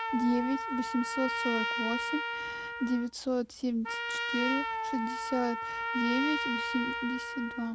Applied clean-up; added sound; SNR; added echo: none; Trumpet; 2 dB; none.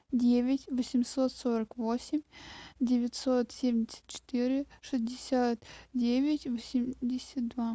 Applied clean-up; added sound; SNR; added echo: none; none; none; none.